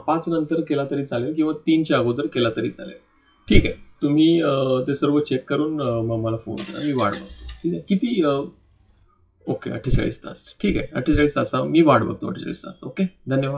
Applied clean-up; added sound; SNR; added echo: classical method WPE with log-MMSE.